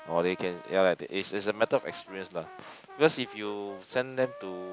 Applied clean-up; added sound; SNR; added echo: none; Brass instrument; 18 dB; none.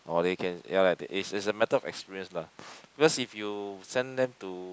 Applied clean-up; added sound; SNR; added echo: none; none; none; none.